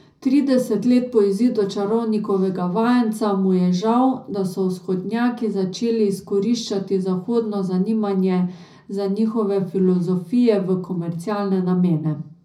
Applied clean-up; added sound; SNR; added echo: none; none; none; reverberation time 0.4 s.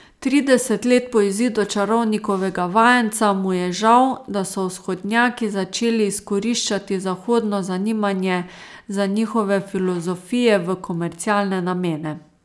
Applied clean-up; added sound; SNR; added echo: none; none; none; none.